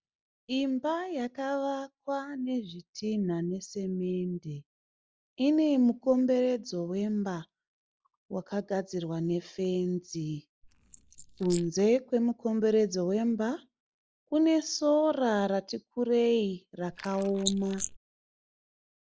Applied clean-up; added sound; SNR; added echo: neural mask model Resemble Enhance denoiser.